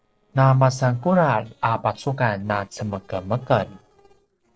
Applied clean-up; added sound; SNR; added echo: neural separator model SepFormer DNS4.